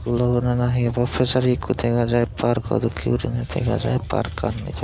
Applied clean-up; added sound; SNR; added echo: none; none; none; none.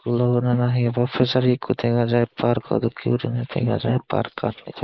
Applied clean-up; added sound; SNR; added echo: neural mask model Resemble Enhance denoiser.